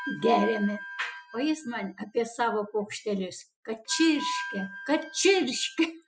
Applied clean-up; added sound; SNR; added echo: classical method spectral subtraction.